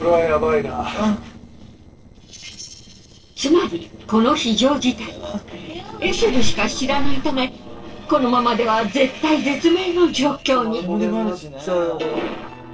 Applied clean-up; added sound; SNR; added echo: neural separator model SepFormer DNS4.